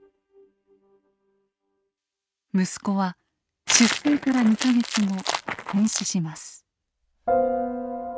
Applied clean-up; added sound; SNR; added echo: neural mask model RNNoise.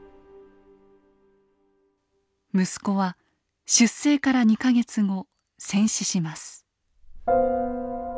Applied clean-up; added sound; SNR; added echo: none; none; none; none.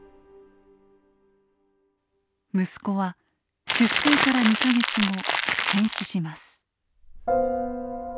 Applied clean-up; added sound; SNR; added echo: none; Crackle; -3 dB; none.